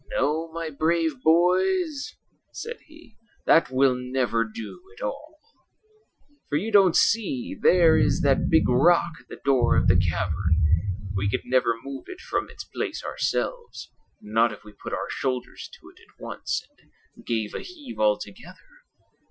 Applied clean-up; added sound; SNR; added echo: classical method Wiener filter.